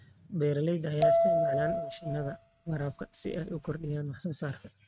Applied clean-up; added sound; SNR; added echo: neural mask model RNNoise.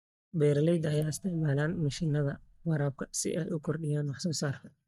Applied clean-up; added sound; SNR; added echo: neural mask model DeepFilterNet 3.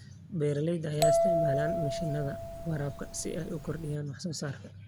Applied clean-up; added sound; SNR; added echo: none; Bell; -3 dB; none.